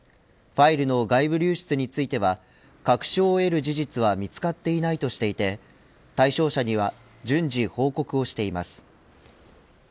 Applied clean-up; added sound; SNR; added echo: none; none; none; none.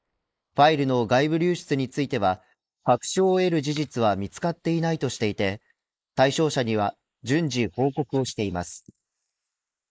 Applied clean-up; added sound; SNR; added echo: neural mask model Resemble Enhance denoiser.